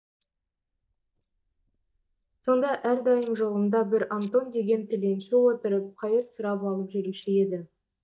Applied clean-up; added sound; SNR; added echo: neural mask model DeepFilterNet 3.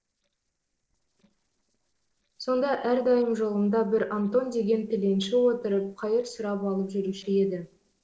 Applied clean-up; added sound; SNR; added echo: neural separator model SepFormer DNS4.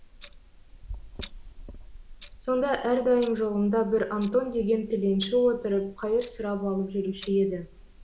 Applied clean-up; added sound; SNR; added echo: none; Clock; 18 dB; reverberation time 0.4 s.